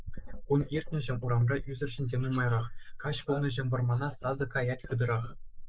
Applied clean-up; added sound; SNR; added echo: neural mask model Resemble Enhance denoiser.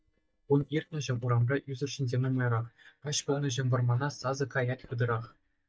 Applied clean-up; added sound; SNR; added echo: neural mask model DeepFilterNet 3.